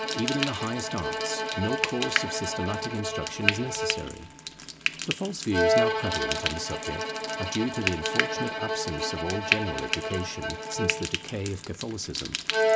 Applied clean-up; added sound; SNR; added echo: none; Bowed string instrument + Frying (food); -3 dB; none.